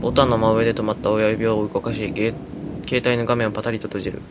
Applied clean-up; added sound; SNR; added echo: none; Thunder / Rain; 9 dB; none.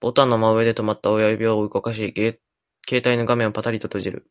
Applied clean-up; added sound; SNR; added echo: none; none; none; none.